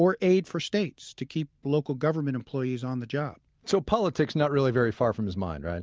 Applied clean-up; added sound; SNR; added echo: none; none; none; none.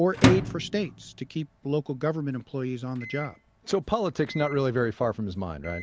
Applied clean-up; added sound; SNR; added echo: none; Microwave oven; 4 dB; none.